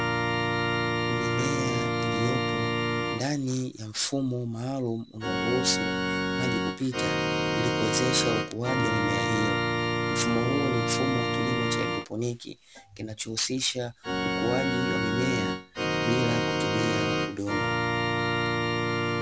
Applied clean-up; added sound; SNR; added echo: none; Organ; -4 dB; none.